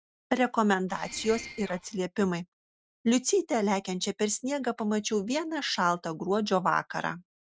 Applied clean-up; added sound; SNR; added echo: neural mask model RNNoise.